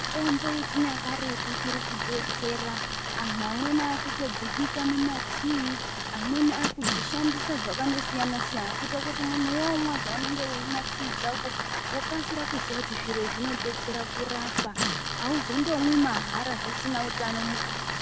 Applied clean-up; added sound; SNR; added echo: none; Tools; 1 dB; none.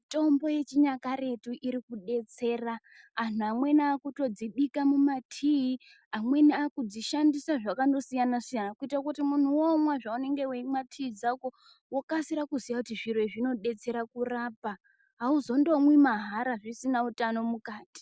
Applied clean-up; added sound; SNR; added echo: none; none; none; none.